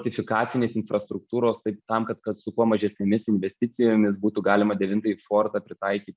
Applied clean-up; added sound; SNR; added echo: none; none; none; none.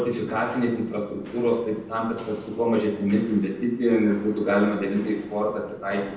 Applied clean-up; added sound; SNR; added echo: none; Walk, footsteps; 20 dB; reverberation time 0.9 s.